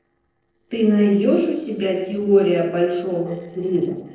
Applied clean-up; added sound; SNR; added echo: neural separator model SepFormer DNS4.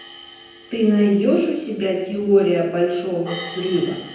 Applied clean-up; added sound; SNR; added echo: none; Hi-hat; 19 dB; reverberation time 0.9 s.